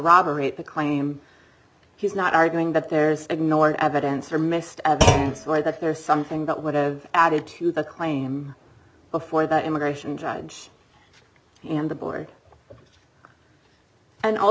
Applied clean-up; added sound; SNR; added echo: none; Thump, thud; 1 dB; none.